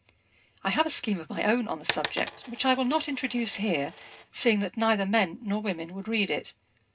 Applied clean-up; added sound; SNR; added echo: none; Coin (dropping); 7 dB; reverberation time 0.2 s.